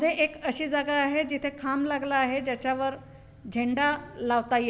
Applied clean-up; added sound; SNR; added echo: none; none; none; none.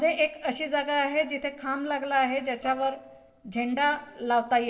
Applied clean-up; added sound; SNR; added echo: neural separator model SepFormer DNS4.